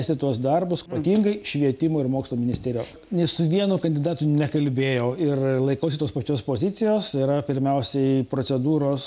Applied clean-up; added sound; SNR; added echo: none; none; none; none.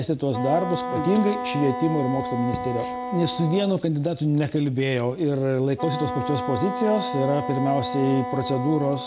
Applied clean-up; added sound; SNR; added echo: none; Wind instrument, woodwind instrument; 7 dB; none.